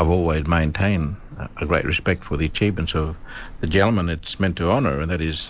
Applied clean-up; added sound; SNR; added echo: none; none; none; none.